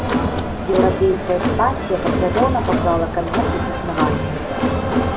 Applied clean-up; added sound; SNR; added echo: none; Crowd; -2 dB; reverberation time 0.7 s.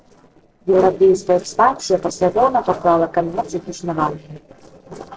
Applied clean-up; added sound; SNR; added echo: neural separator model SepFormer DNS4.